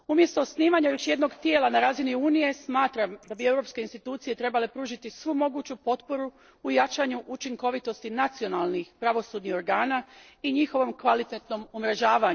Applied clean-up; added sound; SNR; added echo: neural separator model SepFormer DNS4.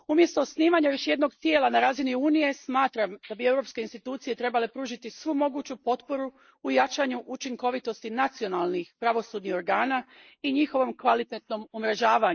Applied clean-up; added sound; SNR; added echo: neural mask model Resemble Enhance denoiser.